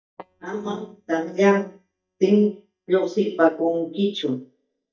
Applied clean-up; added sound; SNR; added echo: neural mask model DeepFilterNet 3.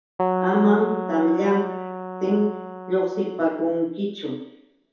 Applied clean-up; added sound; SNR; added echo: none; Keyboard (musical); 5 dB; reverberation time 2.0 s.